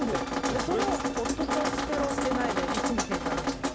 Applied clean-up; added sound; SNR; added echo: none; Drip; -4 dB; none.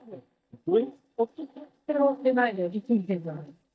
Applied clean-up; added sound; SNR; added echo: neural mask model DeepFilterNet 3.